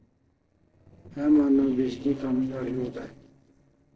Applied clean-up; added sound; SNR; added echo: neural separator model SepFormer DNS4.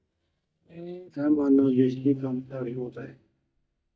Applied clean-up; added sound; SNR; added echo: neural mask model DeepFilterNet 3.